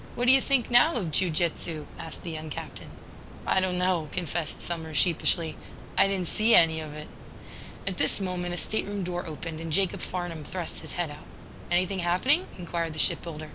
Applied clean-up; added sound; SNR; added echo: none; Water; 13 dB; none.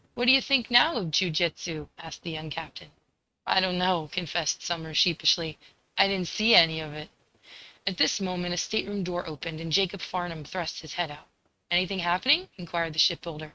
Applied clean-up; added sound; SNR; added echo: neural mask model RNNoise.